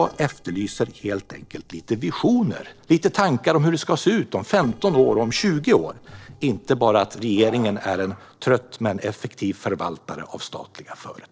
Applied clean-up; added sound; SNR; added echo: neural separator model SepFormer DNS4.